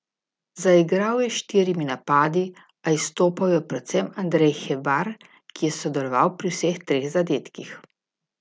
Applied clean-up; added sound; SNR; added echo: none; none; none; none.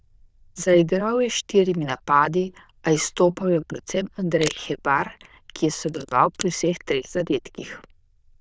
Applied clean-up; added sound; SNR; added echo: neural diffusion model UNIVERSE++.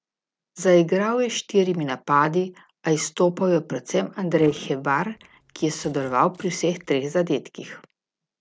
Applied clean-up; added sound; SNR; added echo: neural separator model SepFormer DNS4.